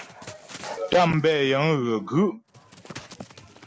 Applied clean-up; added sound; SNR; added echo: none; Dog; 18 dB; none.